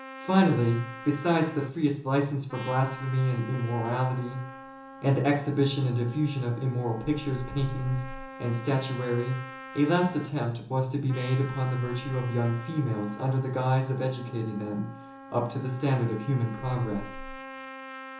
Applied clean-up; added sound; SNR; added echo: none; Trumpet; 15 dB; reverberation time 1.2 s.